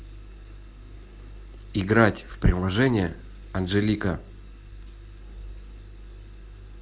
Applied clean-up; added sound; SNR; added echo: none; none; none; none.